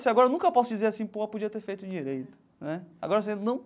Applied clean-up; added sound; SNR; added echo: none; none; none; none.